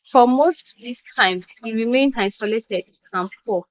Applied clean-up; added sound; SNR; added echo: neural mask model Resemble Enhance denoiser.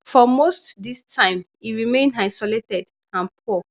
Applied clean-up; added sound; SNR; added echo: none; none; none; none.